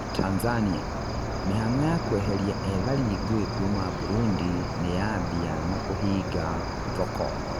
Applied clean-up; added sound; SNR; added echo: none; Cricket; 2 dB; none.